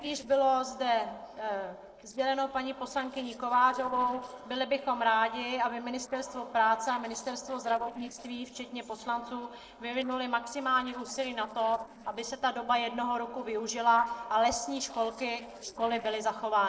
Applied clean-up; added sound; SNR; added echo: neural separator model SepFormer DNS4.